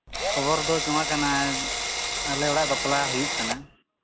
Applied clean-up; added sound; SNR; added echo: none; Drill; 0 dB; none.